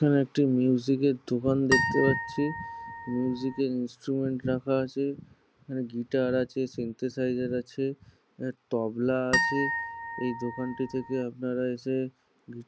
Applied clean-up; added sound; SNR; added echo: none; Harp; 3 dB; none.